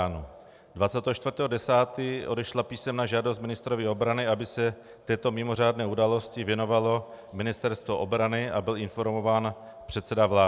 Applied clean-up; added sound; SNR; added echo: none; none; none; none.